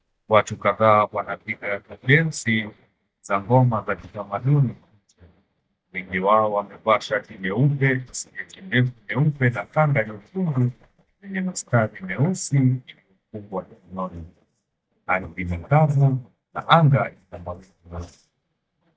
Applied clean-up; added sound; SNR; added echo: neural mask model DeepFilterNet 3.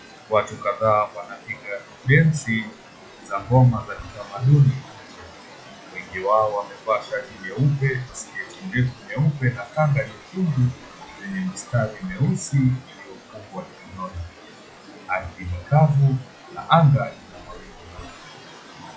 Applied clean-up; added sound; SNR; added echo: classical method log-MMSE.